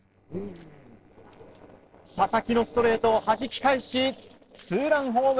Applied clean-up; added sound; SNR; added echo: neural separator model SepFormer DNS4.